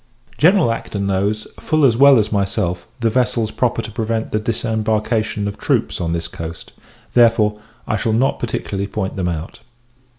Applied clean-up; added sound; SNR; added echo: none; none; none; none.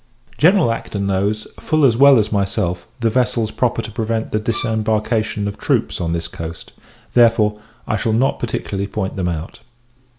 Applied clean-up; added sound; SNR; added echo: none; Bowed string instrument; 15 dB; none.